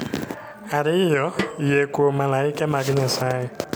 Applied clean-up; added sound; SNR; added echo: none; Snare drum; 11 dB; none.